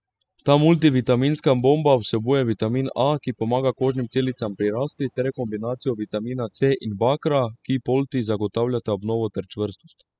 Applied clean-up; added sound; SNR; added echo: classical method spectral subtraction.